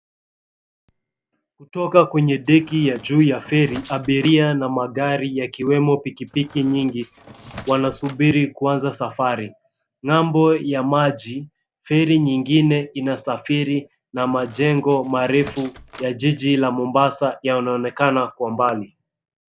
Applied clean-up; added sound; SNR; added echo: none; Squeak; 20 dB; none.